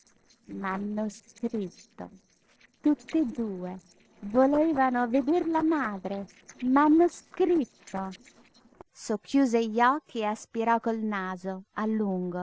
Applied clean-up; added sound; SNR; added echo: neural separator model SepFormer DNS4.